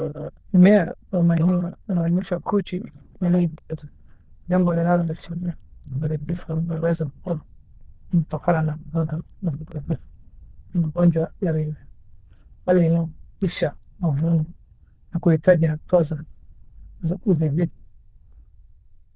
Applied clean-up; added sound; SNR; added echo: neural diffusion model UNIVERSE++.